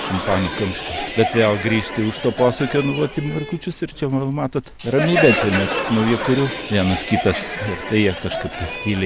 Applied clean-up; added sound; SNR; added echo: none; Crowd; 6 dB; none.